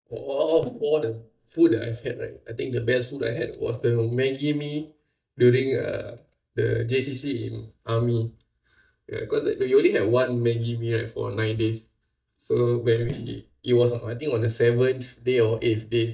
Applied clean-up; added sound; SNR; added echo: neural mask model DeepFilterNet 3.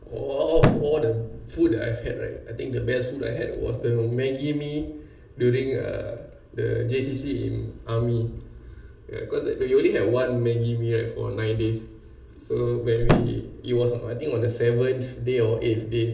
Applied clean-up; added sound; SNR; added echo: none; Thump, thud; 0 dB; reverberation time 0.6 s.